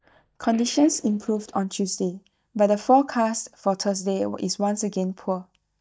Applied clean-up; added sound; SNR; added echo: neural mask model DeepFilterNet 3.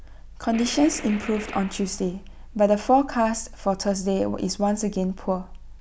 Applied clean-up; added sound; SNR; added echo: none; Gunshot, gunfire; 15 dB; none.